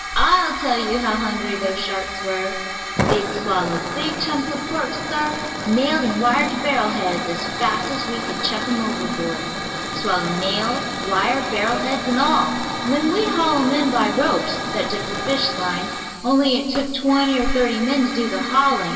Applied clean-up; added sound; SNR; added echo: none; Hiss / Fire; 5 dB; reverberation time 2.4 s.